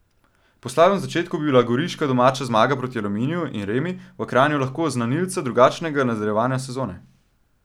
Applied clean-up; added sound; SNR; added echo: none; none; none; none.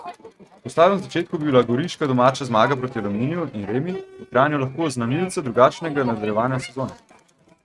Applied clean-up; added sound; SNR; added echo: neural mask model RNNoise.